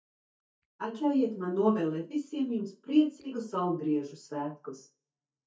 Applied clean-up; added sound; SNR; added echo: neural mask model DeepFilterNet 3.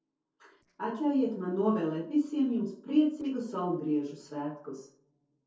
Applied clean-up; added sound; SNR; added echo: neural separator model SepFormer DNS4.